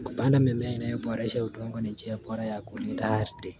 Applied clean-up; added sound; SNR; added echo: none; none; none; none.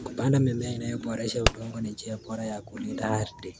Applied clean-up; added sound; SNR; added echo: none; Fireworks; 7 dB; none.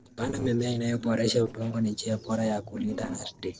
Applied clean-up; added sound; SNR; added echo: neural separator model SepFormer DNS4.